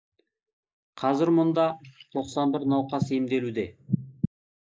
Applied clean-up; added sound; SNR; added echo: neural mask model Resemble Enhance denoiser.